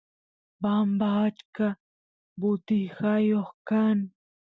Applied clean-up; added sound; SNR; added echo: none; none; none; none.